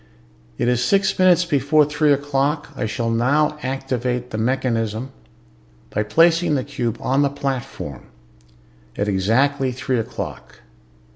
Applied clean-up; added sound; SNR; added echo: none; none; none; none.